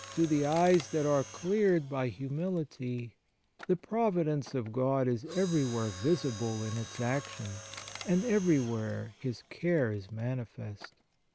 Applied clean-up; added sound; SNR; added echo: none; Mechanisms; 18 dB; none.